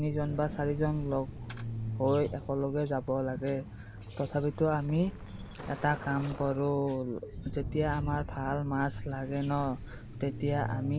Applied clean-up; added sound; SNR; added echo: none; Truck + Thunder; 8 dB; none.